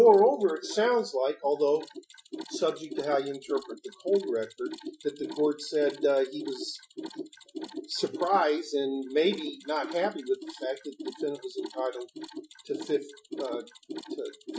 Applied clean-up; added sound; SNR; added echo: classical method Wiener filter.